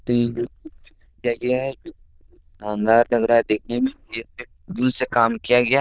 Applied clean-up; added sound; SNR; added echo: neural diffusion model UNIVERSE++.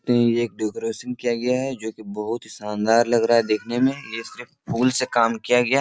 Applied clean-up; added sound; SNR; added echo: none; none; none; none.